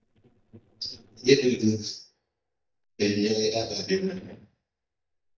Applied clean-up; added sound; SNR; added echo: neural mask model DeepFilterNet 3.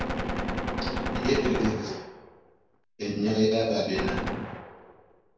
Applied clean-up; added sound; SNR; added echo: none; Gunshot, gunfire; 3 dB; reverberation time 0.5 s.